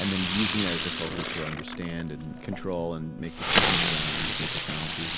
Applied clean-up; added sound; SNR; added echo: none; Fireworks; -3 dB; none.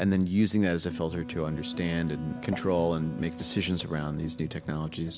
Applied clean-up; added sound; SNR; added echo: none; none; none; none.